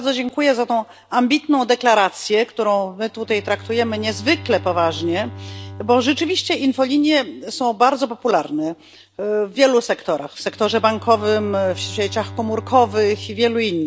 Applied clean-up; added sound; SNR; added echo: none; Bowed string instrument; 18 dB; none.